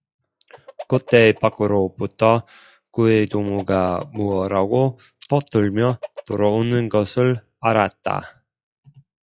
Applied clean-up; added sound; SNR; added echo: classical method log-MMSE.